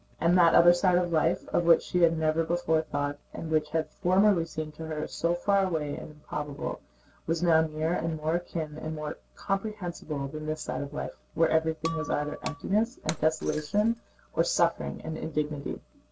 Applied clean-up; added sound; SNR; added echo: none; Shatter; 15 dB; none.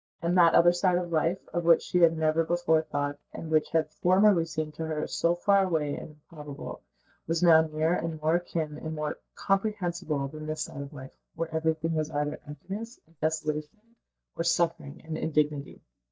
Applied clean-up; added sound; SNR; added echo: neural mask model DeepFilterNet 3.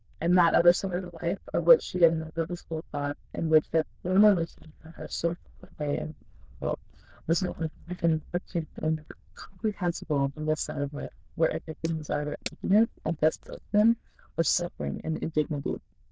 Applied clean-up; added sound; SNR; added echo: neural diffusion model UNIVERSE++.